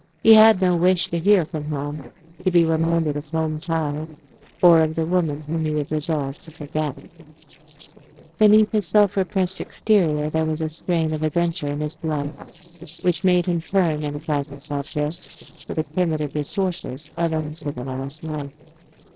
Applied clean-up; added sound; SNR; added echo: neural separator model SepFormer DNS4.